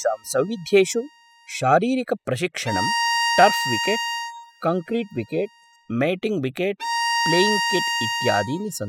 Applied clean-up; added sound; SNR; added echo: classical method spectral subtraction.